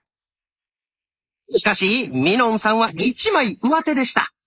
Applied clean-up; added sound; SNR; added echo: neural mask model Resemble Enhance denoiser.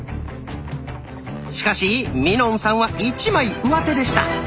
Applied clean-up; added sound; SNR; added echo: none; none; none; none.